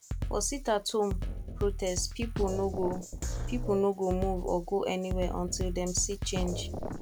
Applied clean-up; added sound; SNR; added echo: none; Drum kit; 3 dB; none.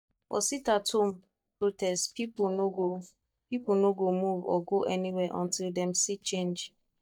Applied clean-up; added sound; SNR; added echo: neural mask model DeepFilterNet 3.